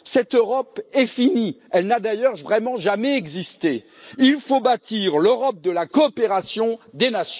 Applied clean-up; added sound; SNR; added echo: neural mask model Resemble Enhance denoiser.